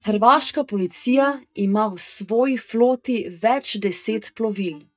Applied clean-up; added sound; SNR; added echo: neural mask model DeepFilterNet 3.